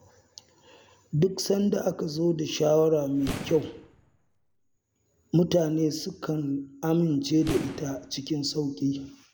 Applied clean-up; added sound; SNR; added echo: none; Boom; 13 dB; none.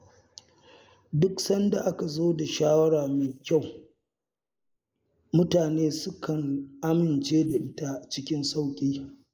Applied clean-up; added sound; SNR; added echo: neural mask model Resemble Enhance denoiser.